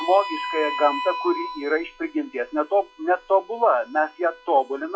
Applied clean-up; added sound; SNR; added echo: classical method log-MMSE.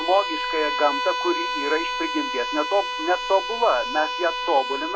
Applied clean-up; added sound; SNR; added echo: none; Bowed string instrument; 3 dB; none.